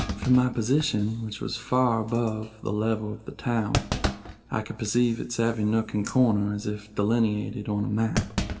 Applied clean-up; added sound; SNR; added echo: none; Thump, thud; 9 dB; reverberation time 1.8 s.